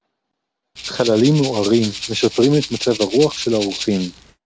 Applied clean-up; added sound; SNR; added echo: none; Rattle (instrument); 11 dB; none.